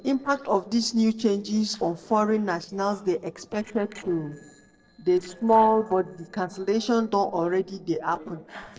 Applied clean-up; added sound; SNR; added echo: neural separator model SepFormer DNS4.